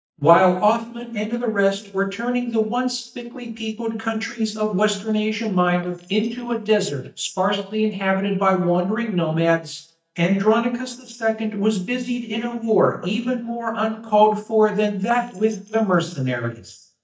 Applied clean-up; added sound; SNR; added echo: neural mask model DeepFilterNet 3.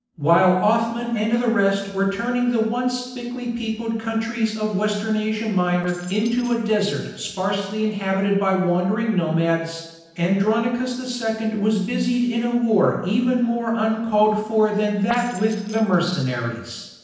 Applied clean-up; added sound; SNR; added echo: neural separator model SepFormer DNS4.